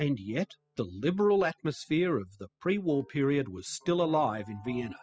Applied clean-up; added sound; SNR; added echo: classical method spectral subtraction.